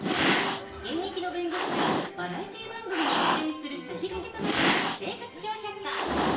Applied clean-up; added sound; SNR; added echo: none; Cat; -4 dB; reverberation time 0.8 s.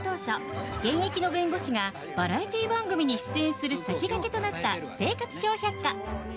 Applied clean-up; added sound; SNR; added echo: none; none; none; none.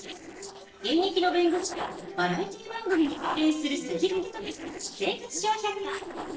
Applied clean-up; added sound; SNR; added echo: neural separator model SepFormer DNS4.